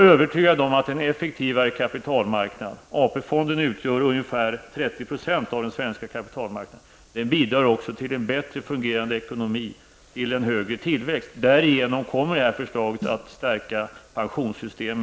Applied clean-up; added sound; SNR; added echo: none; Snare drum; 17 dB; none.